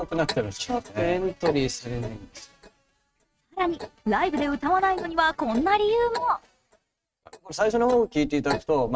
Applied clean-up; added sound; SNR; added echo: neural mask model RNNoise.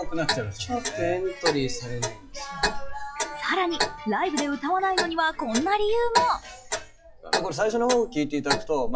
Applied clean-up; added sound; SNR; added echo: classical method log-MMSE.